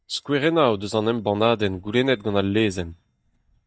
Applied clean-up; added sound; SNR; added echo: neural mask model DeepFilterNet 3.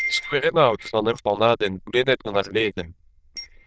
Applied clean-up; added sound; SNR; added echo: neural diffusion model UNIVERSE++.